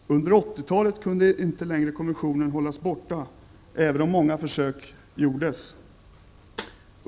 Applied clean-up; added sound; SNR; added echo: none; Snare drum; 16 dB; none.